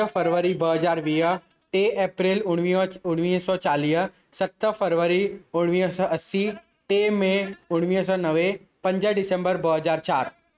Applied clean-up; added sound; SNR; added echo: neural mask model RNNoise.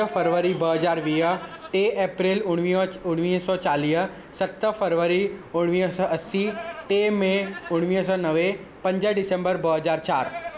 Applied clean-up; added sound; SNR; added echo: none; Livestock, farm animals, working animals; 18 dB; none.